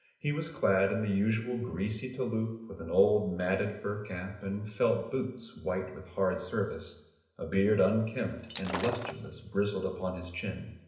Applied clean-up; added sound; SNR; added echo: none; Shatter; 9 dB; reverberation time 0.9 s.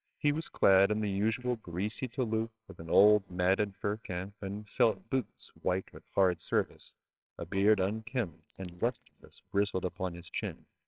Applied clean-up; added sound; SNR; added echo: neural separator model SepFormer WHAMR!.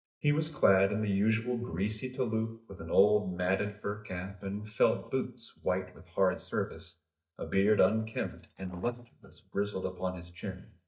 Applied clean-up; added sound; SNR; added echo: neural mask model DeepFilterNet 3.